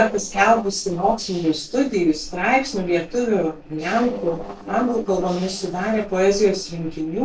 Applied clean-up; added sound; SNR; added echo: neural separator model SepFormer DNS4.